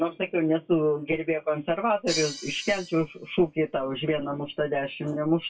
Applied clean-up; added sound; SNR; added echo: classical method WPE with log-MMSE.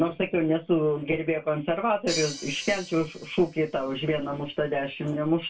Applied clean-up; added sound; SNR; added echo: none; Crash cymbal; 14 dB; reverberation time 0.2 s.